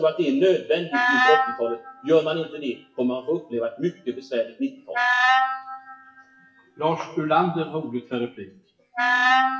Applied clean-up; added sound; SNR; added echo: classical method WPE with log-MMSE.